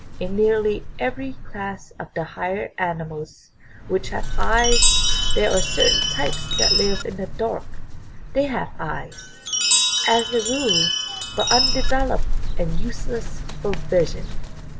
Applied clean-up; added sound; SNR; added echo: none; Chime + Bird; -3 dB; none.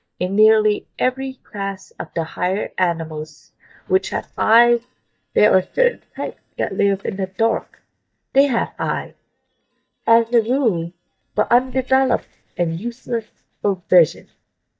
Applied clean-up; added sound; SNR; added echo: neural mask model DeepFilterNet 3.